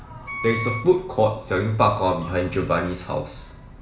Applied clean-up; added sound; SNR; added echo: none; Wind instrument, woodwind instrument; 9 dB; reverberation time 2.0 s.